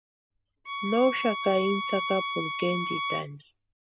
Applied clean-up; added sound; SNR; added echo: none; Bowed string instrument; 4 dB; none.